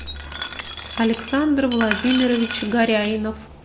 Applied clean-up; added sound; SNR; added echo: none; Glass; 10 dB; none.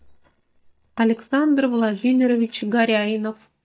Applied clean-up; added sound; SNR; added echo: neural mask model DeepFilterNet 3.